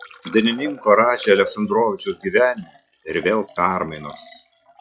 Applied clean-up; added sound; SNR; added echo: classical method log-MMSE.